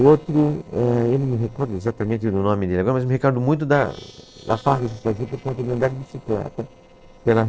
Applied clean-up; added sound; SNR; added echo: neural separator model SepFormer DNS4.